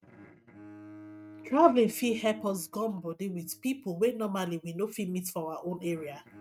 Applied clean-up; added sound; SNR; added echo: neural mask model RNNoise.